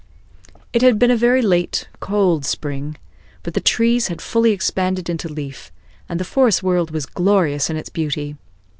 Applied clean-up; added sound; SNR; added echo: none; none; none; none.